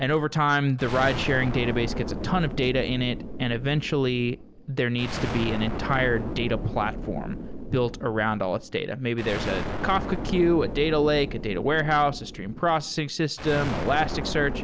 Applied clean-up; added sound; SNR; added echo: none; Explosion; 7 dB; none.